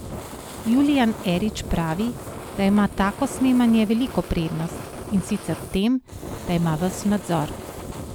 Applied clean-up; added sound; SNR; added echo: none; Fire; 12 dB; none.